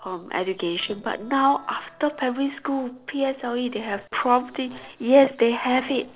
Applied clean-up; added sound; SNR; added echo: neural separator model SepFormer DNS4.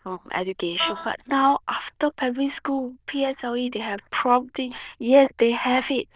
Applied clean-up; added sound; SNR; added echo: neural diffusion model UNIVERSE++.